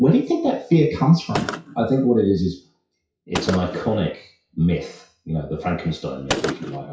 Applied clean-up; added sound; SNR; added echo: classical method WPE with log-MMSE.